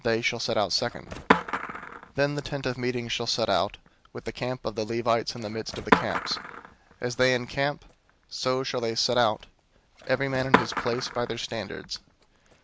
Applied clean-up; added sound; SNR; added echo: none; Skateboard; 4 dB; none.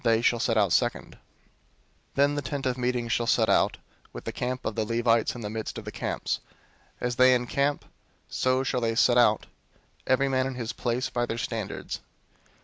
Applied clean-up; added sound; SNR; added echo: none; none; none; none.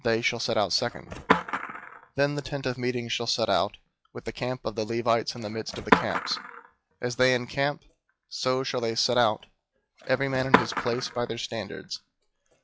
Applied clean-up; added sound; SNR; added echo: classical method log-MMSE.